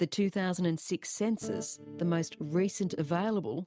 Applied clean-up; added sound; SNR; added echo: neural mask model RNNoise.